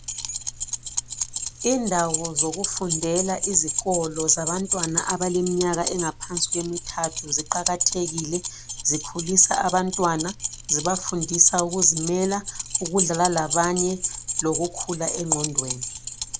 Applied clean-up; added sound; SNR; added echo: none; Keys jangling; 4 dB; none.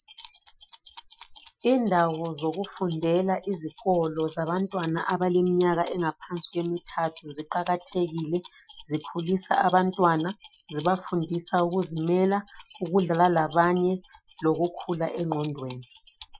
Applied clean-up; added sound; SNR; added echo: classical method Wiener filter.